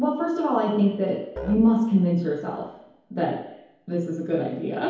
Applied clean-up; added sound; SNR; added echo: none; Musical instrument; 18 dB; reverberation time 2.2 s.